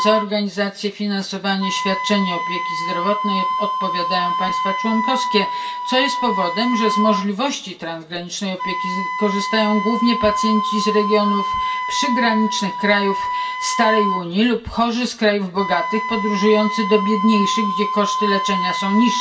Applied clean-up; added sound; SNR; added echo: none; Wind instrument, woodwind instrument; 3 dB; reverberation time 0.2 s.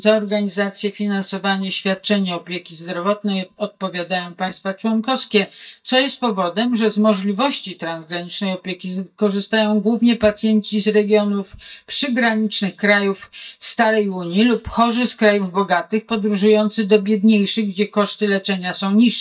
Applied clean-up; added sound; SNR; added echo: neural mask model DeepFilterNet 3.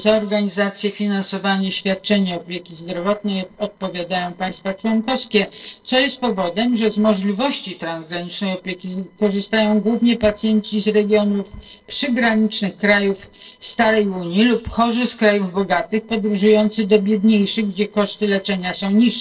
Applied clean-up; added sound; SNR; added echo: neural separator model SepFormer DNS4.